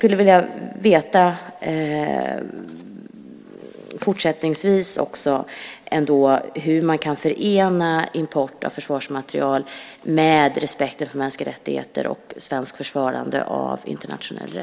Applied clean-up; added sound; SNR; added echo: none; none; none; none.